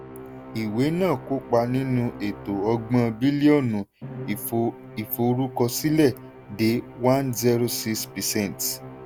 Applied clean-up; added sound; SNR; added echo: none; Musical instrument; 16 dB; none.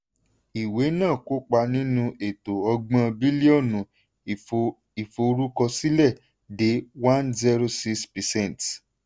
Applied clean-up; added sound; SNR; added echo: none; none; none; none.